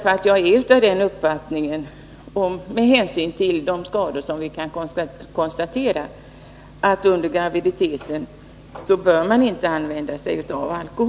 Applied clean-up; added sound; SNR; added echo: none; none; none; none.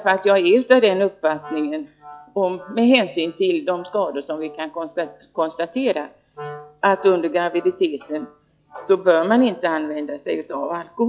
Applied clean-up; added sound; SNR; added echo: classical method log-MMSE.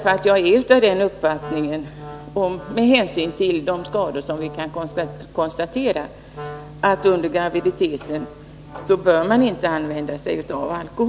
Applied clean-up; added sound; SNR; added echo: none; Wind instrument, woodwind instrument; 18 dB; none.